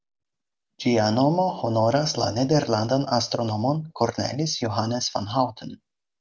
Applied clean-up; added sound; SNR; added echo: none; none; none; none.